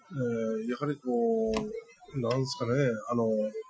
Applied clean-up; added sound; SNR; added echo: classical method Wiener filter.